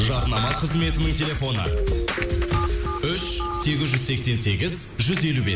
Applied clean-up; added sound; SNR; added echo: none; Crackle; 12 dB; none.